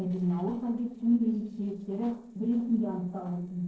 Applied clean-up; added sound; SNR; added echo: neural separator model SepFormer DNS4.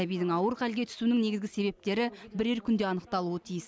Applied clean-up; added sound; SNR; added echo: none; none; none; none.